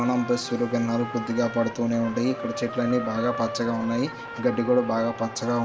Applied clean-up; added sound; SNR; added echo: none; Trumpet; 11 dB; reverberation time 2.8 s.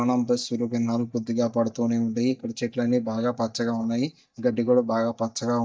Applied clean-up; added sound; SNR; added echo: neural mask model DeepFilterNet 3.